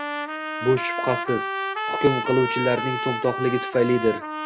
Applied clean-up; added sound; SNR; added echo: none; Trumpet; 4 dB; none.